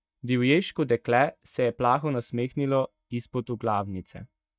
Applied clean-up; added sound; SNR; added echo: neural mask model DeepFilterNet 3.